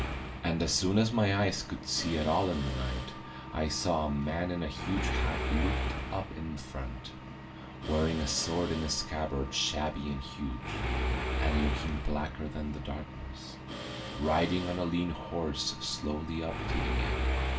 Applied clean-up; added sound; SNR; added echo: none; Mechanisms; 3 dB; reverberation time 0.2 s.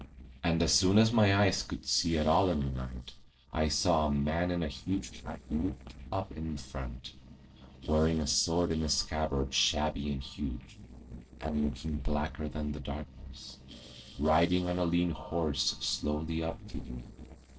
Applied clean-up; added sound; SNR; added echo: neural separator model SepFormer DNS4.